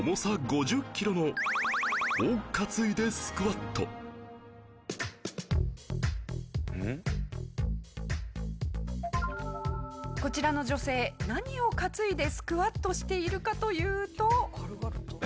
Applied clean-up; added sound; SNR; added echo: none; none; none; none.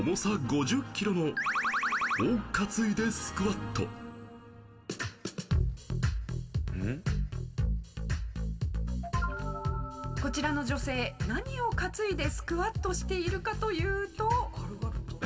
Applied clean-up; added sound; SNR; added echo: none; none; none; reverberation time 1.5 s.